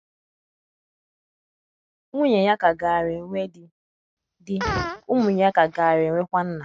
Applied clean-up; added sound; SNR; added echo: neural mask model RNNoise.